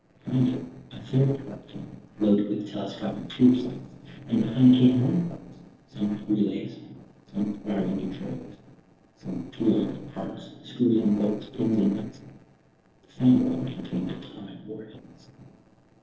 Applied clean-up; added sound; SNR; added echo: neural separator model SepFormer DNS4.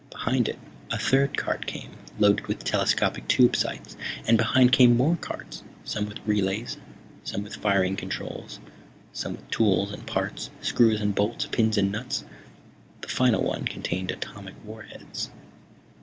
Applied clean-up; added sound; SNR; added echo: none; none; none; none.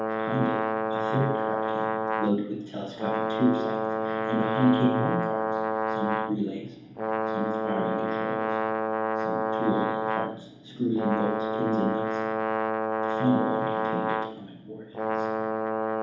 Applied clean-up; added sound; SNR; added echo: none; Brass instrument; -2 dB; reverberation time 2.2 s.